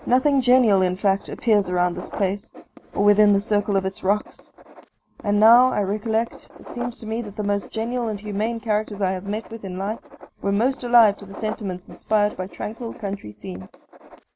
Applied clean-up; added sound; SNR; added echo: none; Writing; 19 dB; none.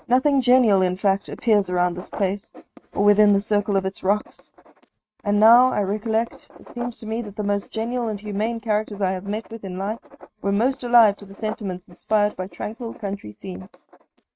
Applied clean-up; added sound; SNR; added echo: neural mask model RNNoise.